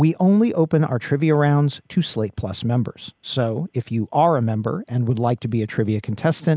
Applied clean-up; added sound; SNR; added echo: none; none; none; none.